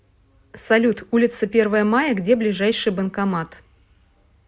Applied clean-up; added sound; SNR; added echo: none; none; none; none.